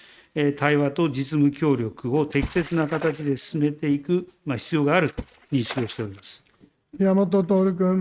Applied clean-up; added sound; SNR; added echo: neural mask model RNNoise.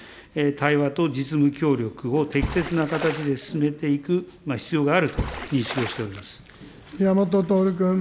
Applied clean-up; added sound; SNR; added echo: none; Water / Splash, splatter; 11 dB; none.